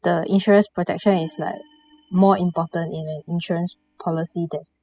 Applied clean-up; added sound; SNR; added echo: classical method spectral subtraction.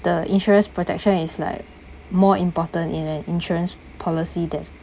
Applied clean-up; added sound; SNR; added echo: none; none; none; none.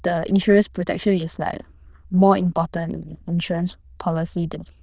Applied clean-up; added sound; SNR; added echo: neural diffusion model UNIVERSE++.